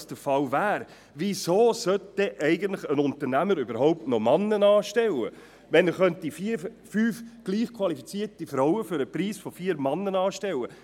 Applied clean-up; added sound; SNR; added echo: none; none; none; none.